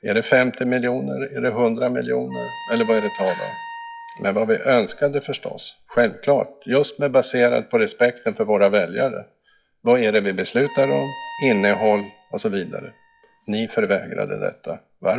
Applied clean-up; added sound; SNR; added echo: classical method log-MMSE.